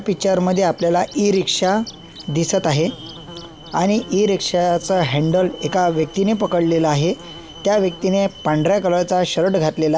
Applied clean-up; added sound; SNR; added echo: none; Buzz / Bird + Alarm; 19 dB; none.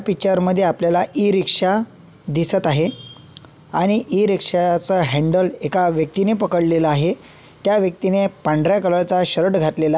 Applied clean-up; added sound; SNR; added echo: none; none; none; none.